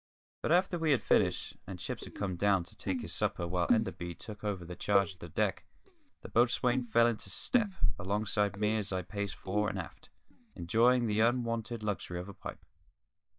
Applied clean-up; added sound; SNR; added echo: neural mask model DeepFilterNet 3.